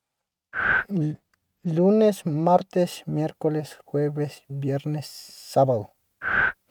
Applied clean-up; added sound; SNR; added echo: neural mask model RNNoise.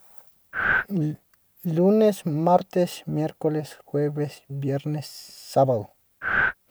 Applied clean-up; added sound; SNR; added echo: none; Breathing; -2 dB; none.